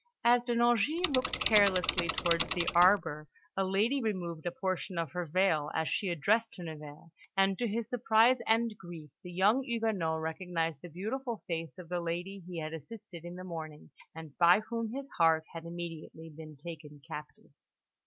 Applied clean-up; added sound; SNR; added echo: none; Mechanisms / Bicycle; -5 dB; none.